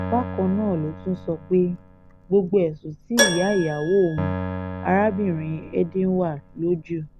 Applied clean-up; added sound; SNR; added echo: none; Keyboard (musical) + Keyboard (musical); 7 dB; none.